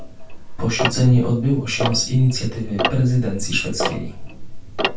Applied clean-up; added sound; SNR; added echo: none; Tick-tock; 4 dB; reverberation time 0.3 s.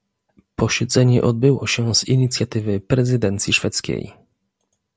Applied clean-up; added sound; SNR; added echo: none; none; none; none.